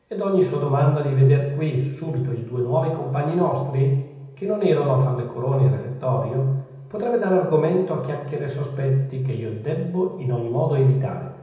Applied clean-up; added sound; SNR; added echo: none; none; none; reverberation time 0.9 s.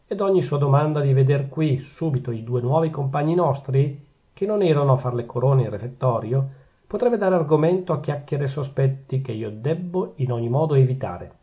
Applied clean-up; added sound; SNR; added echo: none; none; none; none.